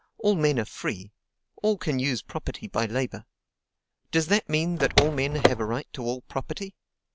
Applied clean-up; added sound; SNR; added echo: none; Car; -2 dB; none.